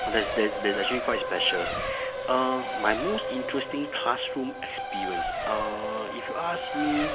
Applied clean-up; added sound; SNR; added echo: none; Race car, auto racing; 2 dB; none.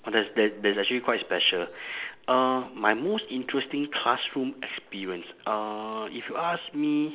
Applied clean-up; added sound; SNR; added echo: none; none; none; none.